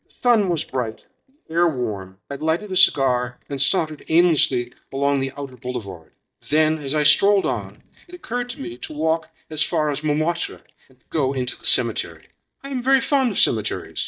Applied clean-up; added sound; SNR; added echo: neural mask model DeepFilterNet 3.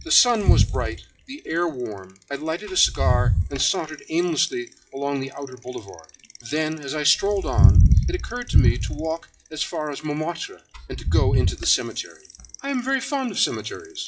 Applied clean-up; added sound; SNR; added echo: classical method WPE with log-MMSE.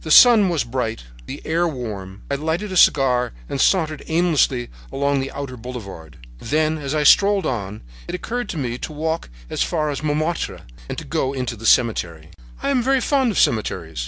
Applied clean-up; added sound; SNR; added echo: none; none; none; none.